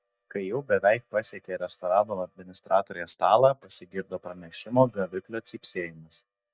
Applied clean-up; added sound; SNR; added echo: neural mask model DeepFilterNet 3.